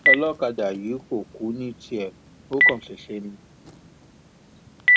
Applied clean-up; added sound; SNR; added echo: none; Telephone; -4 dB; none.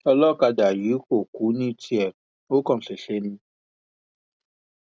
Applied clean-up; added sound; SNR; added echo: none; none; none; none.